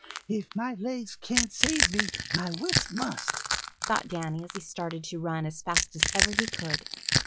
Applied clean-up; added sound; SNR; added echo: classical method log-MMSE.